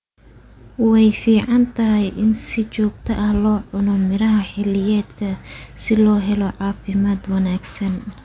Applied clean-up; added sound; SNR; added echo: none; none; none; none.